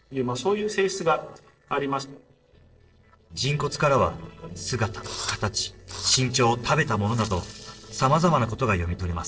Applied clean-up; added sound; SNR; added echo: neural separator model SepFormer DNS4.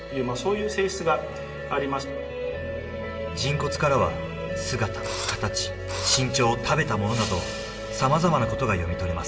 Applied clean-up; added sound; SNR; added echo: none; Engine / Drill; 9 dB; reverberation time 2.3 s.